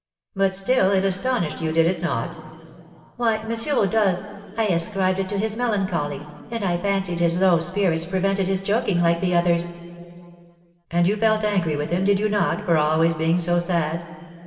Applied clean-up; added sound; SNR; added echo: none; none; none; reverberation time 2.7 s.